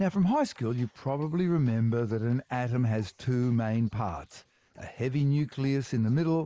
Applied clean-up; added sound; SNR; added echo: neural mask model Resemble Enhance denoiser.